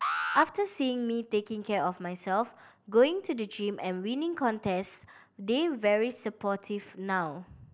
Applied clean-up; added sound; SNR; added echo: none; Alarm; 6 dB; none.